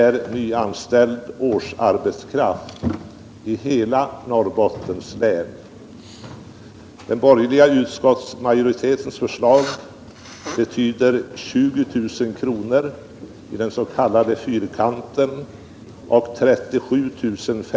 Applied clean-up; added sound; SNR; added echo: none; none; none; none.